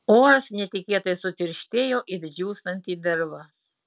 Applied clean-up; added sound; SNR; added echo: none; none; none; none.